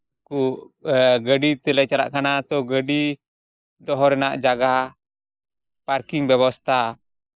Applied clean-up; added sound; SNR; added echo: neural mask model Resemble Enhance denoiser.